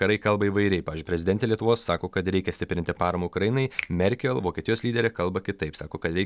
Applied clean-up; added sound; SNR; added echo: none; Finger snapping; 17 dB; none.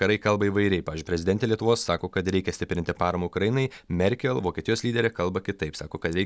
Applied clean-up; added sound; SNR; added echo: none; none; none; none.